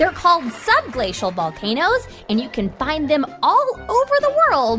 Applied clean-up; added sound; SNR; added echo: none; none; none; none.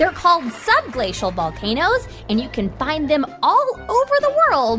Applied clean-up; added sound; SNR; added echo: none; Bowed string instrument; 20 dB; none.